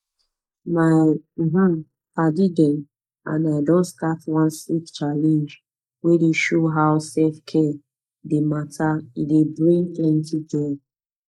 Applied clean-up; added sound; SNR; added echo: neural mask model Resemble Enhance denoiser.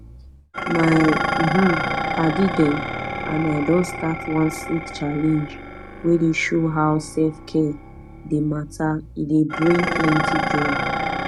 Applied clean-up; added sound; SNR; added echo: none; Dishes, pots, and pans; 5 dB; none.